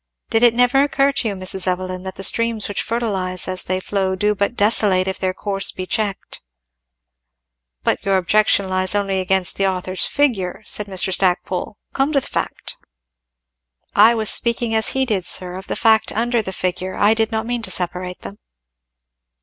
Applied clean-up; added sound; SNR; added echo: none; none; none; none.